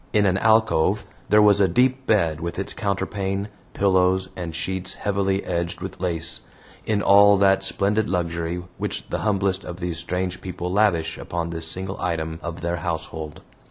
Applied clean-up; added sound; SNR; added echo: none; none; none; none.